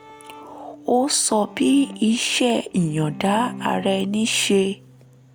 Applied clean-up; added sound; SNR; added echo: none; Bowed string instrument; 18 dB; none.